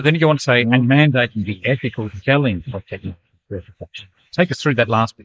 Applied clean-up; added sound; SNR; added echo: neural mask model Resemble Enhance denoiser.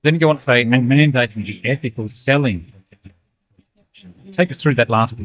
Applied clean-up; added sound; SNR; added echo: neural mask model DeepFilterNet 3.